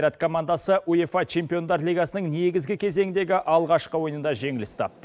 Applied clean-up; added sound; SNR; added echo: none; none; none; none.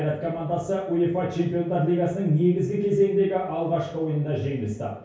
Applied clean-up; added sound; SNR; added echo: none; none; none; reverberation time 0.6 s.